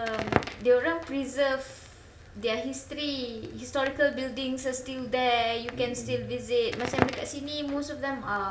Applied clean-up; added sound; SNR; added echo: none; Crackle; 8 dB; reverberation time 0.2 s.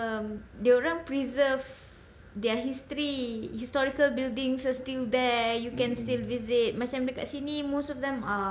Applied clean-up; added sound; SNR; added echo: none; none; none; none.